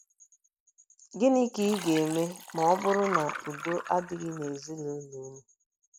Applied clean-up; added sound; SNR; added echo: none; Liquid; 11 dB; none.